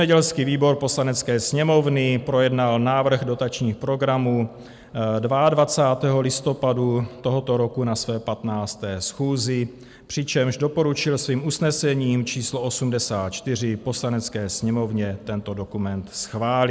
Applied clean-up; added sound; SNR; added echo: none; none; none; none.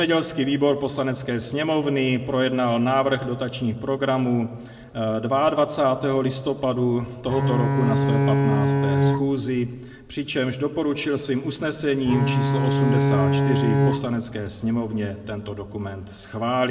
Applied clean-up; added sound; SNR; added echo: none; Bowed string instrument; -2 dB; reverberation time 1.0 s.